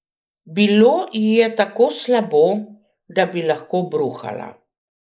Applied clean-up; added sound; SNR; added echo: neural mask model Resemble Enhance denoiser.